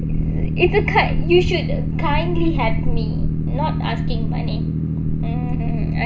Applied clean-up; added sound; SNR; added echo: none; Boat, Water vehicle; -4 dB; reverberation time 0.2 s.